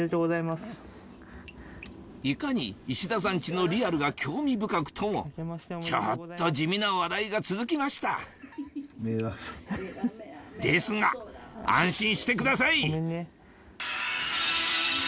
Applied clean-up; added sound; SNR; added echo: none; Shatter; 20 dB; none.